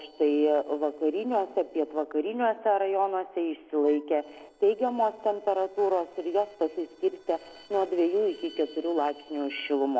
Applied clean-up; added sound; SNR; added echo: neural separator model SepFormer DNS4.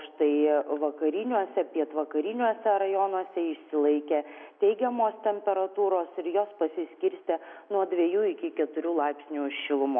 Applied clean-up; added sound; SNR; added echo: none; none; none; none.